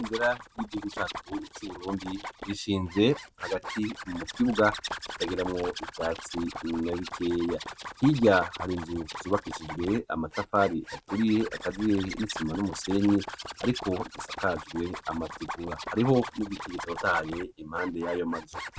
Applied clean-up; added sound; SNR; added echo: neural mask model RNNoise.